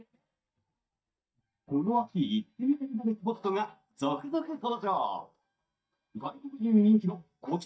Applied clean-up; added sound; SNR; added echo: neural mask model DeepFilterNet 3.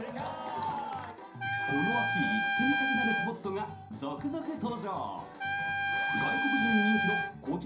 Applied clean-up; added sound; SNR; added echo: none; Trumpet; -1 dB; reverberation time 0.5 s.